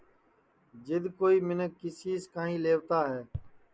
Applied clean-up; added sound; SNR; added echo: none; none; none; none.